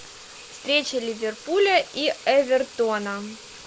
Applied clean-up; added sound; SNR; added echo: none; Sink (filling or washing) / Water tap, faucet; 18 dB; none.